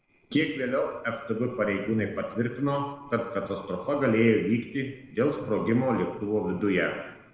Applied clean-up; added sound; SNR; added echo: neural separator model SepFormer DNS4.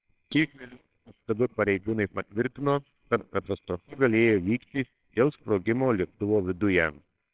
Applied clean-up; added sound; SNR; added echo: neural separator model SepFormer WHAMR!.